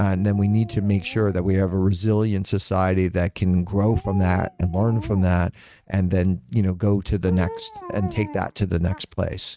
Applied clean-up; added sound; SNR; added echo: neural mask model RNNoise.